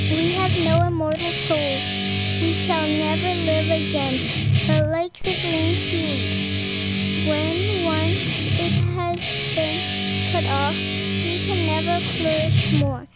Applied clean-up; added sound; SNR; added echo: none; Guitar; -5 dB; none.